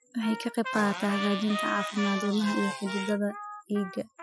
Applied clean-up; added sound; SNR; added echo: classical method Wiener filter.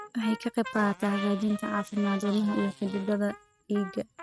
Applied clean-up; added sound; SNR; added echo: neural mask model RNNoise.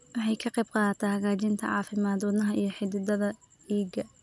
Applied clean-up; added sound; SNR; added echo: none; none; none; none.